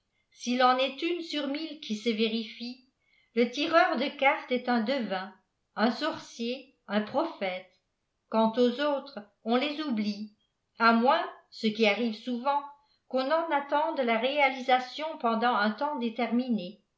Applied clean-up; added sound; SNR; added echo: none; none; none; none.